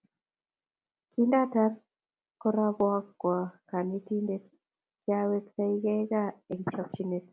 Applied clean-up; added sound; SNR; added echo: none; none; none; none.